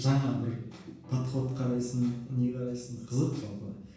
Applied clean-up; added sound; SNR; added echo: none; none; none; reverberation time 0.7 s.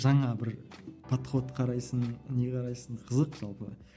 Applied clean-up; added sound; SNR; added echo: none; none; none; none.